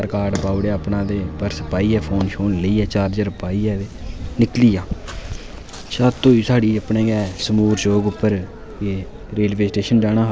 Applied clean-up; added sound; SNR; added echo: none; Bowed string instrument; 12 dB; none.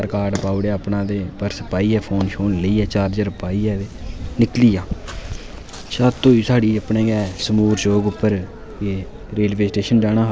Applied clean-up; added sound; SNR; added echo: none; none; none; none.